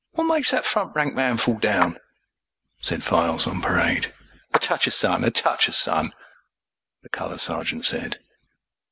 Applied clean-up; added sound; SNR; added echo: none; Clapping; 7 dB; none.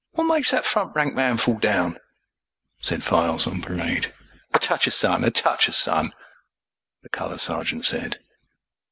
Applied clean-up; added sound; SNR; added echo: neural separator model SepFormer DNS4.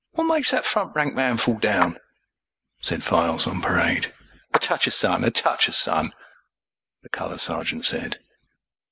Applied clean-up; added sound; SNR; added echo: neural mask model Resemble Enhance denoiser.